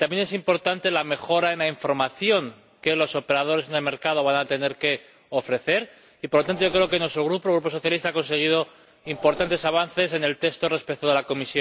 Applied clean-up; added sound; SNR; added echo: none; Engine / Mechanisms; 17 dB; none.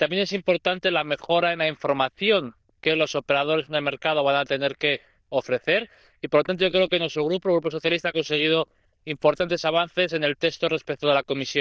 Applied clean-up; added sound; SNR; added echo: neural diffusion model UNIVERSE++.